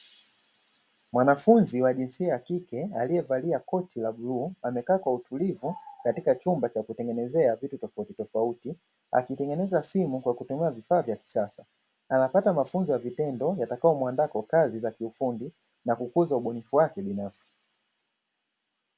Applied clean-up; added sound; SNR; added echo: none; none; none; none.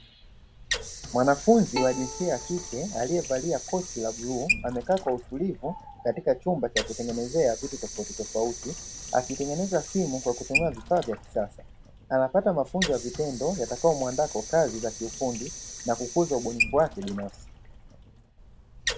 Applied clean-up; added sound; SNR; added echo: none; Sink (filling or washing) / Water + Bowed string instrument; 8 dB; none.